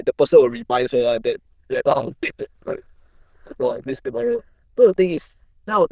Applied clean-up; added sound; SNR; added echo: neural diffusion model UNIVERSE++.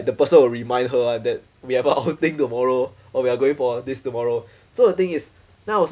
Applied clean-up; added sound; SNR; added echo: none; none; none; none.